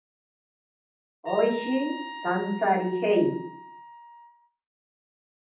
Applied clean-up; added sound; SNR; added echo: none; Trumpet; 11 dB; reverberation time 0.6 s.